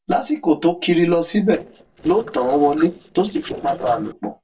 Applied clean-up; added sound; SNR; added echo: neural separator model SepFormer DNS4.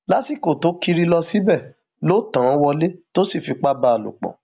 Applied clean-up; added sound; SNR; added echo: none; none; none; none.